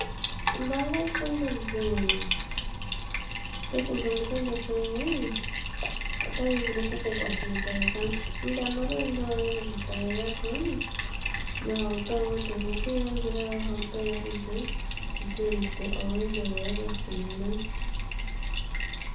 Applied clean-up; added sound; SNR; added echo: none; Bathtub (filling or washing); -2 dB; reverberation time 0.4 s.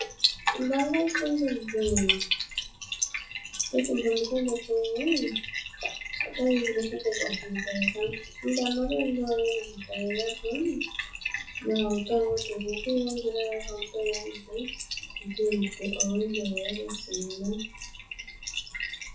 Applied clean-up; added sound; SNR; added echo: classical method WPE with log-MMSE.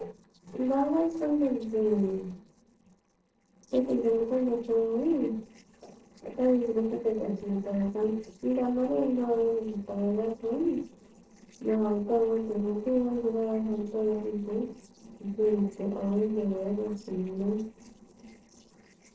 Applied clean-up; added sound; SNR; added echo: neural separator model SepFormer DNS4.